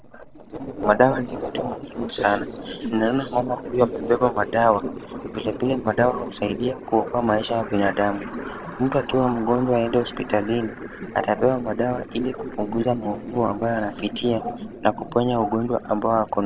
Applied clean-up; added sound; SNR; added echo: neural separator model SepFormer DNS4.